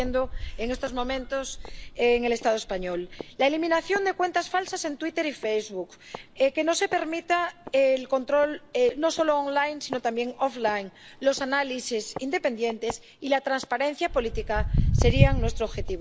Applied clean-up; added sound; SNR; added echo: none; Walk, footsteps; 5 dB; none.